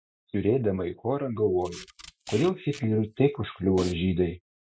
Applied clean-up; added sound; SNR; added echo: classical method Wiener filter.